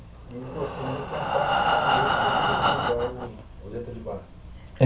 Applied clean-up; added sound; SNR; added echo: none; Breathing; -3 dB; reverberation time 0.2 s.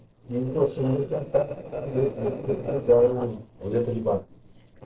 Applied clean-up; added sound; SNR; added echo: neural separator model SepFormer DNS4.